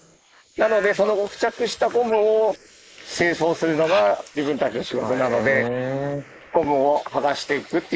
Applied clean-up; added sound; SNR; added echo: neural mask model Resemble Enhance denoiser.